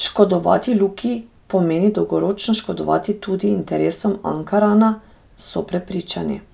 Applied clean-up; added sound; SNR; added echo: none; none; none; none.